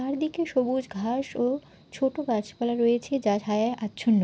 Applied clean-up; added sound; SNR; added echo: none; none; none; none.